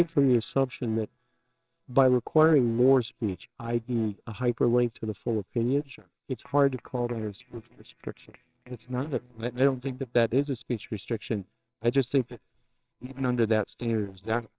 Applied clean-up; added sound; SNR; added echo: neural separator model SepFormer WHAMR!.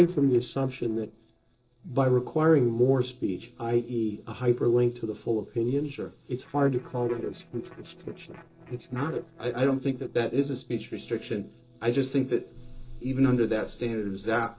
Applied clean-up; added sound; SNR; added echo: neural separator model SepFormer DNS4.